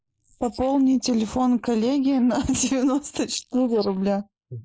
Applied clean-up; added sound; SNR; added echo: neural mask model Resemble Enhance denoiser.